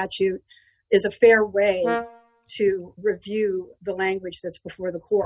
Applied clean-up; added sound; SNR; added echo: none; Brass instrument; 10 dB; none.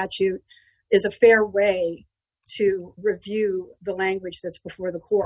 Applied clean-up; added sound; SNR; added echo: none; none; none; none.